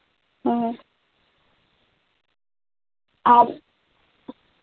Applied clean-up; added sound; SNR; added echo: none; none; none; none.